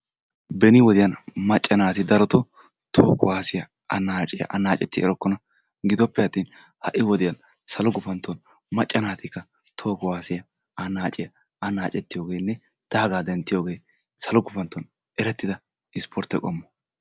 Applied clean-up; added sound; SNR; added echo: none; none; none; none.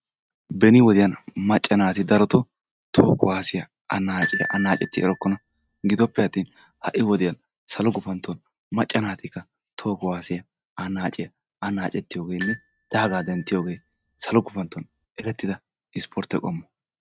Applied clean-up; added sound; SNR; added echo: neural mask model RNNoise.